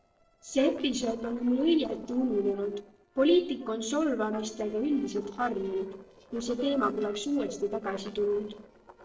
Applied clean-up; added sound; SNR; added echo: neural separator model SepFormer DNS4.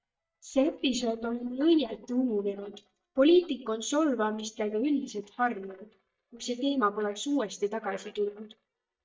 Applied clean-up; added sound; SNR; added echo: neural mask model DeepFilterNet 3.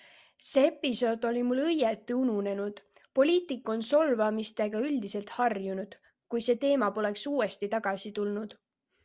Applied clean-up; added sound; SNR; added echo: none; none; none; none.